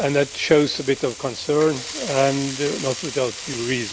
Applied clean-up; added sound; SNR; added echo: none; Frying (food); 12 dB; none.